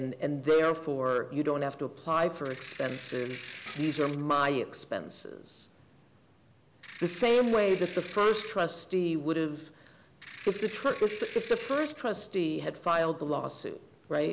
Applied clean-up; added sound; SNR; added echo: none; Ratchet, pawl / Percussion + Tambourine; 9 dB; none.